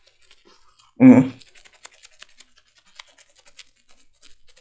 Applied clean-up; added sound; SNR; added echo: classical method log-MMSE.